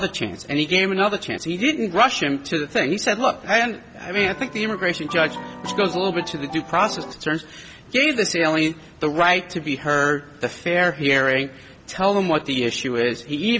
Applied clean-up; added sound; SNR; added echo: none; Piano; 12 dB; none.